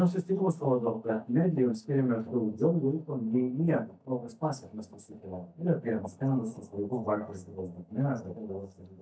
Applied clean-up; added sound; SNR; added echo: neural mask model DeepFilterNet 3.